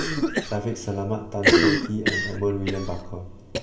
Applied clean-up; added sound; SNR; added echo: none; Cough; -4 dB; reverberation time 1.8 s.